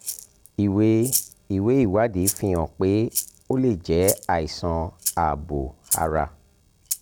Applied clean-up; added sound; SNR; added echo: none; Rattle (instrument); 9 dB; none.